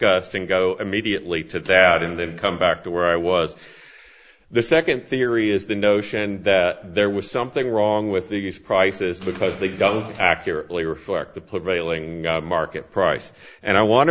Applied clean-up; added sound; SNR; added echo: none; none; none; none.